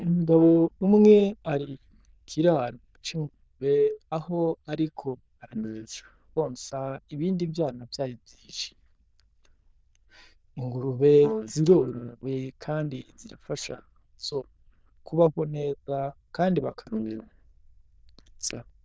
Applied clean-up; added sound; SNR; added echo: neural diffusion model UNIVERSE++.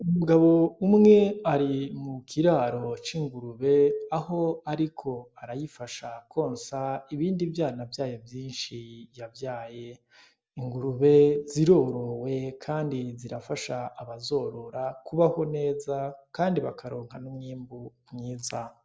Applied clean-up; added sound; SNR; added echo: none; none; none; none.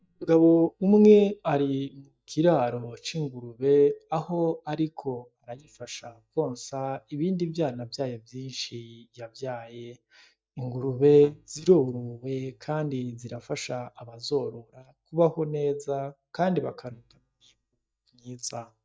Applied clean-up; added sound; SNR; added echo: neural mask model DeepFilterNet 3.